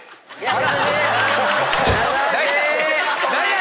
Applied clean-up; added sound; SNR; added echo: none; Slam; 10 dB; none.